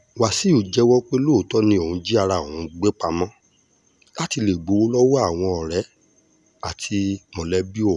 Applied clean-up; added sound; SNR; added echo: none; none; none; none.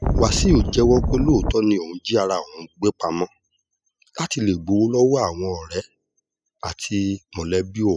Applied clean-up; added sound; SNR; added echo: classical method spectral subtraction.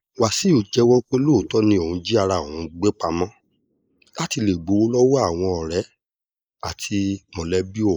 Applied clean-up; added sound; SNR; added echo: neural mask model Resemble Enhance denoiser.